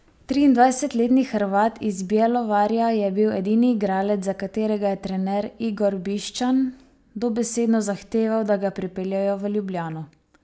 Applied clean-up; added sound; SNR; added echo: none; none; none; none.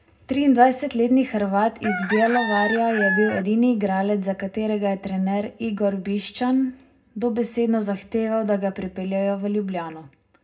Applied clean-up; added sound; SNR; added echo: none; Chicken, rooster; 7 dB; reverberation time 0.2 s.